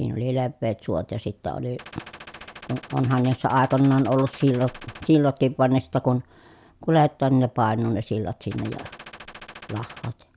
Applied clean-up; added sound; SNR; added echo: none; Gunshot, gunfire; 19 dB; none.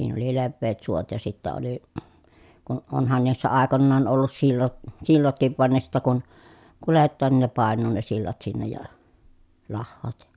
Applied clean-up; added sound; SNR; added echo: none; none; none; none.